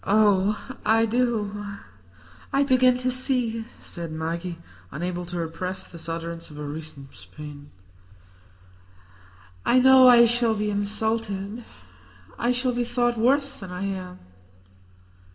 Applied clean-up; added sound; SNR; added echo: none; none; none; reverberation time 0.7 s.